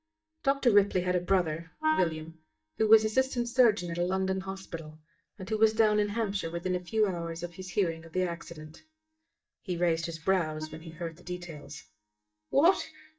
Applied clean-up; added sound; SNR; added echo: neural mask model DeepFilterNet 3.